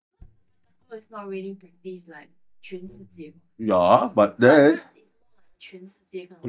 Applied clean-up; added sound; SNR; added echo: neural mask model DeepFilterNet 3.